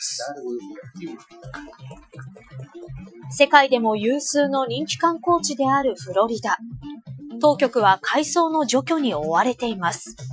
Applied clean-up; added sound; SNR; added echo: classical method Wiener filter.